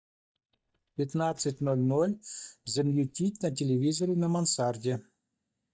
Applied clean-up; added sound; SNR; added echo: neural mask model DeepFilterNet 3.